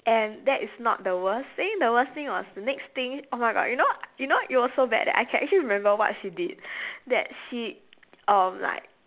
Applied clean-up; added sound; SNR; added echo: none; none; none; none.